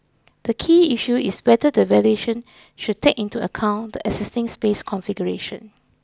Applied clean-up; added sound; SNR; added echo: none; none; none; none.